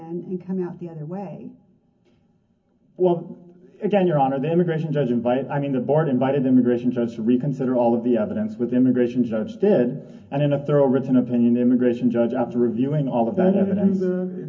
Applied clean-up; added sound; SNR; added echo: none; none; none; reverberation time 0.3 s.